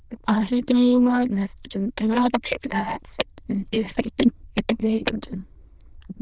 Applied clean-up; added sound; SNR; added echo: neural diffusion model UNIVERSE++.